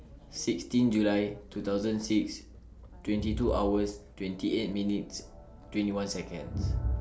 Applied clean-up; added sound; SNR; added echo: none; Crowd; 8 dB; none.